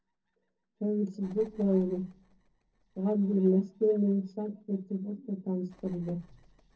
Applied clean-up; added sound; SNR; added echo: neural separator model SepFormer DNS4.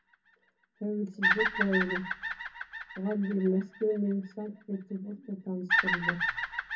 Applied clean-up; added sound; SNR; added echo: none; Bird vocalization, bird call, bird song; 1 dB; reverberation time 0.3 s.